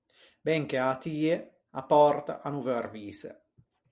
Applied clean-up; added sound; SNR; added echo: none; none; none; none.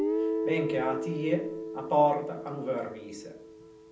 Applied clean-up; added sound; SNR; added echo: none; Guitar; 3 dB; reverberation time 0.6 s.